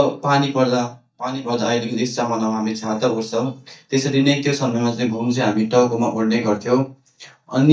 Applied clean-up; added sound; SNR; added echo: neural mask model DeepFilterNet 3.